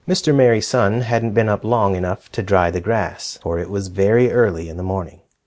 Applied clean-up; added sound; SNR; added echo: none; none; none; none.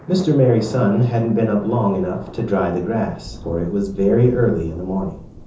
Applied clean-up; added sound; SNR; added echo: none; Thunder; 17 dB; reverberation time 0.6 s.